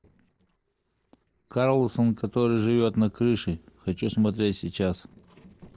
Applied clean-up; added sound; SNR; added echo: neural separator model SepFormer DNS4.